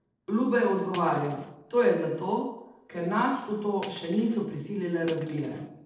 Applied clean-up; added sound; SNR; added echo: neural separator model SepFormer DNS4.